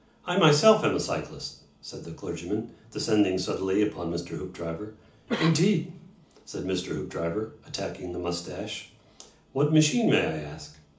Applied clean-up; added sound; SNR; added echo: none; Cough; 8 dB; reverberation time 0.4 s.